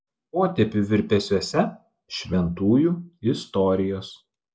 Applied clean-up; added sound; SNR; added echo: none; none; none; none.